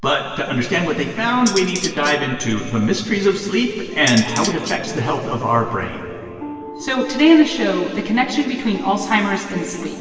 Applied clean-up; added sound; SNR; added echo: none; Cutlery, silverware; 11 dB; reverberation time 2.6 s.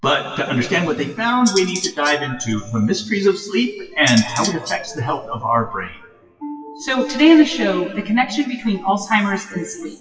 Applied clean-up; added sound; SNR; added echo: classical method WPE with log-MMSE.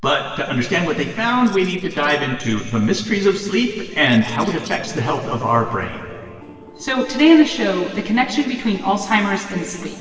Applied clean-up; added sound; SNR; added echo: neural separator model SepFormer DNS4.